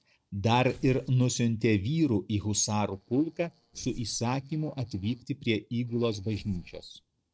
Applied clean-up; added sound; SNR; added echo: neural separator model SepFormer DNS4.